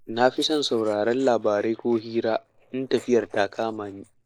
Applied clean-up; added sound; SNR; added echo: neural mask model Resemble Enhance denoiser.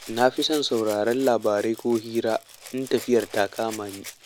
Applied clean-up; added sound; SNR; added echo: none; Rattle (instrument); 18 dB; none.